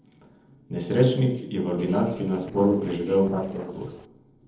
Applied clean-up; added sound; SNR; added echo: neural separator model SepFormer DNS4.